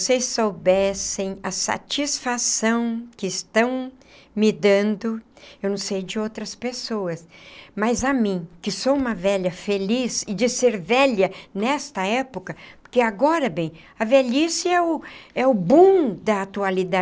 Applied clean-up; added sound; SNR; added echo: none; none; none; none.